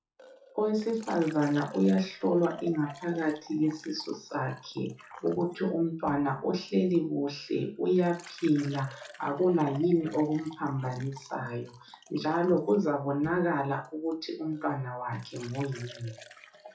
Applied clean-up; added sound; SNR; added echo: classical method WPE with log-MMSE.